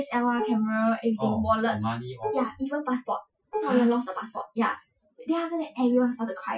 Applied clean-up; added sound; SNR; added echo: classical method Wiener filter.